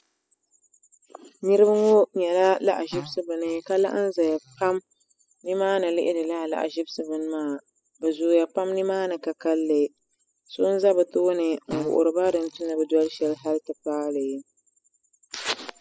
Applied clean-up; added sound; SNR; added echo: classical method spectral subtraction.